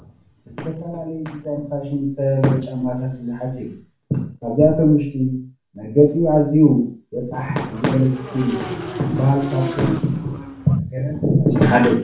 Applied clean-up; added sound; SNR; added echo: none; Motorcycle / Engine; 11 dB; reverberation time 0.4 s.